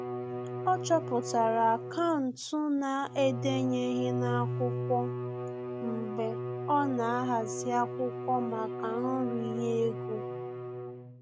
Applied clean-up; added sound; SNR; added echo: none; Bowed string instrument; 5 dB; none.